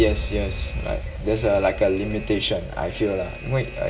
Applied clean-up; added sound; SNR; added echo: none; Alarm; 8 dB; reverberation time 0.4 s.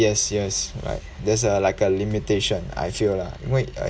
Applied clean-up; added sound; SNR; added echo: none; none; none; none.